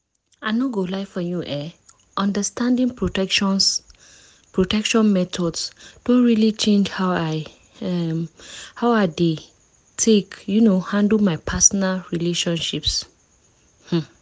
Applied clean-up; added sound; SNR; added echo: none; none; none; none.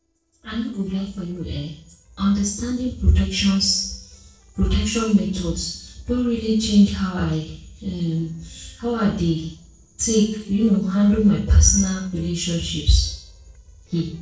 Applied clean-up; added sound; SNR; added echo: neural separator model SepFormer DNS4.